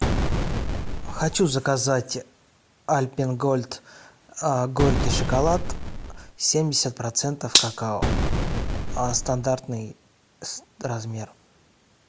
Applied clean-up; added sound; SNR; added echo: none; Boom + Gunshot, gunfire; -2 dB; none.